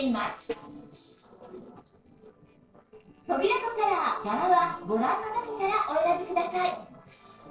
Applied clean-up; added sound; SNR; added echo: neural separator model SepFormer DNS4.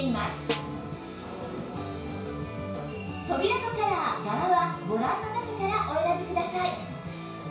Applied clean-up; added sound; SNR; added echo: none; Snare drum; 8 dB; reverberation time 0.6 s.